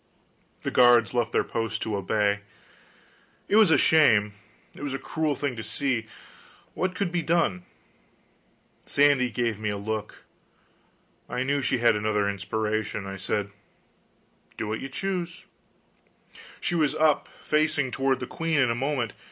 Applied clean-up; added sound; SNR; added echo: none; none; none; none.